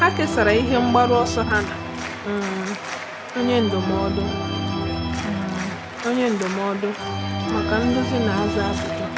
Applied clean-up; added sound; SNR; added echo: none; Organ; 3 dB; none.